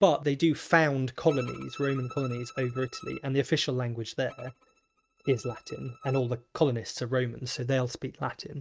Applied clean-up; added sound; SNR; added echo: neural mask model RNNoise.